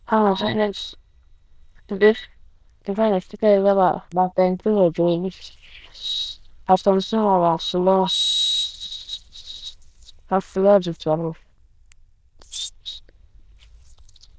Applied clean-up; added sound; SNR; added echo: neural diffusion model UNIVERSE++.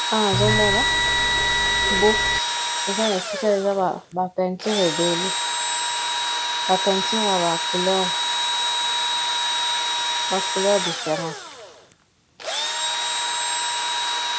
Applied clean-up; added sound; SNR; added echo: none; Bell + Engine / Drill; -3 dB; none.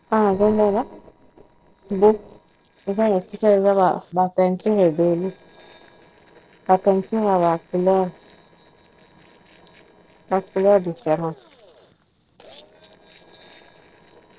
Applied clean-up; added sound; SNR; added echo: neural separator model SepFormer DNS4.